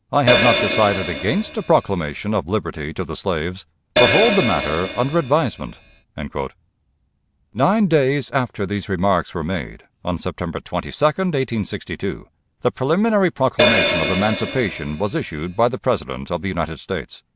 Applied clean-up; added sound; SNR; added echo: none; Hi-hat; 1 dB; none.